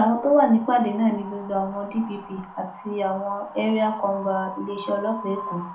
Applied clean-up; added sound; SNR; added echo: none; Wind; 14 dB; reverberation time 0.4 s.